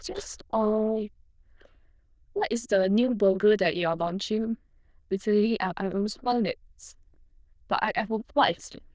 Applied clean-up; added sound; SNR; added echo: neural diffusion model UNIVERSE++.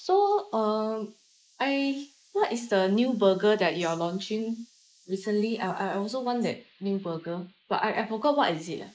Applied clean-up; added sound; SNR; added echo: neural mask model Resemble Enhance denoiser.